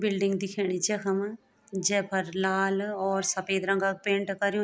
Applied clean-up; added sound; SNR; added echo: none; none; none; none.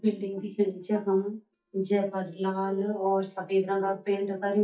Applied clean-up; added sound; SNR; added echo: neural mask model DeepFilterNet 3.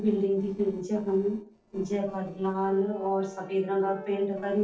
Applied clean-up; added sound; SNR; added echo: neural separator model SepFormer DNS4.